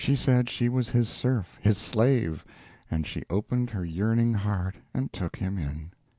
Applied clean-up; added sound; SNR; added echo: none; none; none; none.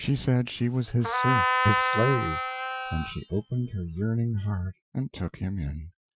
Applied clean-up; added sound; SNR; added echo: classical method Wiener filter.